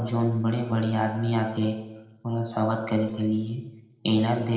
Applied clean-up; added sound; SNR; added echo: neural separator model SepFormer DNS4.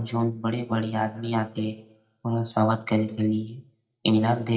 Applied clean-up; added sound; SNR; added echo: neural mask model DeepFilterNet 3.